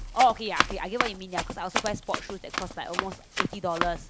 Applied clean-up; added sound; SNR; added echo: none; Run; 2 dB; none.